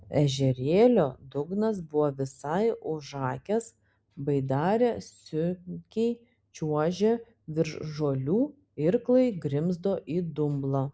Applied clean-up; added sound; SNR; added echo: none; none; none; none.